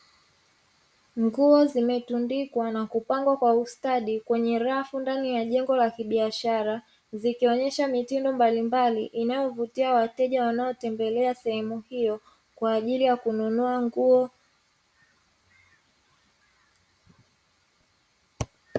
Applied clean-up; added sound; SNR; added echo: none; none; none; none.